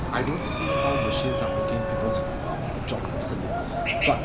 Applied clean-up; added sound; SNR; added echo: none; Chicken, rooster + Wind instrument, woodwind instrument; -4 dB; none.